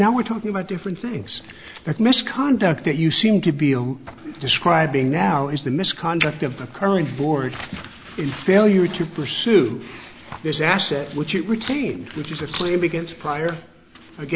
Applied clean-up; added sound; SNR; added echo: none; Bird vocalization, bird call, bird song; 10 dB; none.